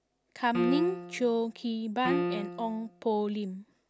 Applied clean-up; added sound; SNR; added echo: none; Piano; 3 dB; none.